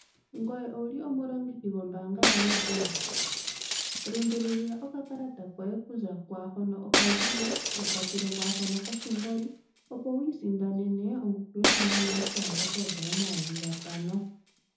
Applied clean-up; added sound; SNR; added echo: none; Shatter; 0 dB; reverberation time 0.5 s.